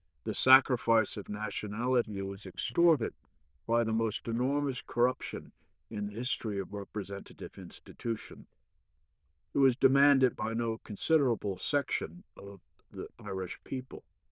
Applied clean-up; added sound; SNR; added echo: neural diffusion model UNIVERSE++.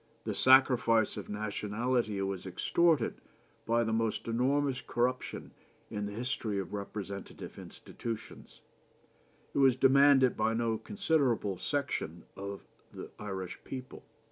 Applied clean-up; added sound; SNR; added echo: none; none; none; none.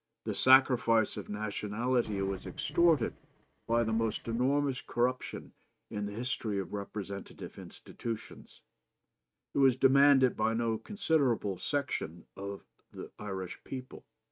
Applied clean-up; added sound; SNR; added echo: neural mask model RNNoise.